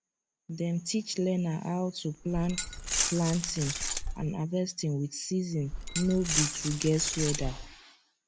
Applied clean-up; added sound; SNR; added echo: none; Glass; 2 dB; none.